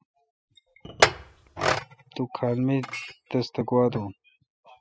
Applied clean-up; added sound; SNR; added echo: classical method spectral subtraction.